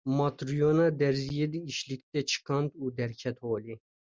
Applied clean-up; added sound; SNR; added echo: none; none; none; none.